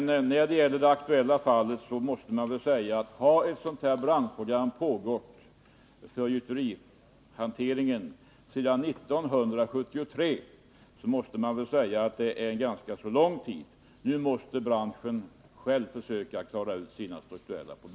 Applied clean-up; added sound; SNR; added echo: none; none; none; none.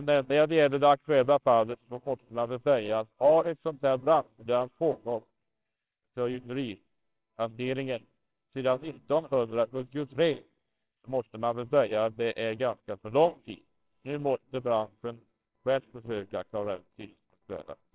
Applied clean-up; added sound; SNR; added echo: neural separator model SepFormer WHAMR!.